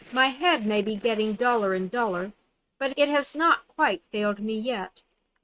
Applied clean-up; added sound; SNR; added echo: neural mask model RNNoise.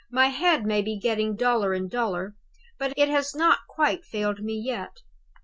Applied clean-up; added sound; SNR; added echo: none; none; none; none.